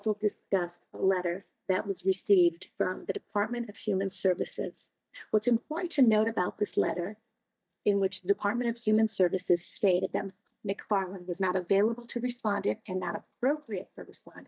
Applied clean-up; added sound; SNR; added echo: neural mask model DeepFilterNet 3.